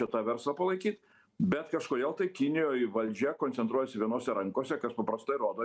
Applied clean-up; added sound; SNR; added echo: none; none; none; none.